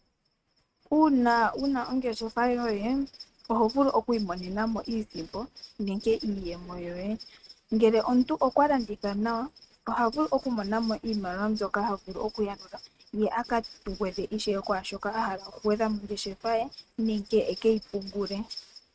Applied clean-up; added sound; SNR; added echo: neural mask model RNNoise.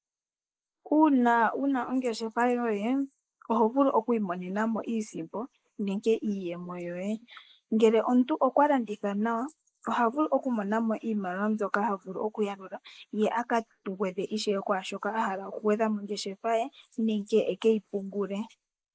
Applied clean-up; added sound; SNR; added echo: neural mask model Resemble Enhance denoiser.